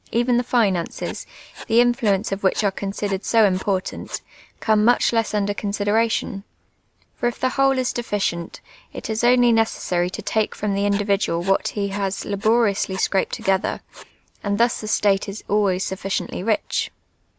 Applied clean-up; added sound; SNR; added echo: none; Writing; 20 dB; none.